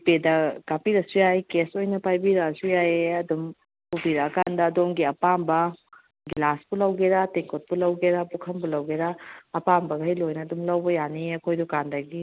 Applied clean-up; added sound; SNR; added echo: none; none; none; none.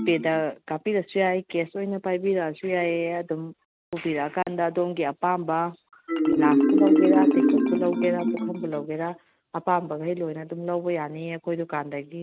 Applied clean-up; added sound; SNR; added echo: neural mask model RNNoise.